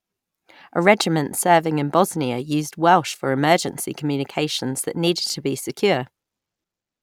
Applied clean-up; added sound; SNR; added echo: none; none; none; none.